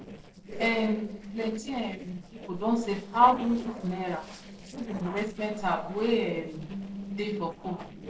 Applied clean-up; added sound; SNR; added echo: neural separator model SepFormer DNS4.